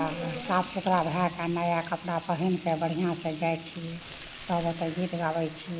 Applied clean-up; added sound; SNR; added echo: none; Frying (food); 16 dB; none.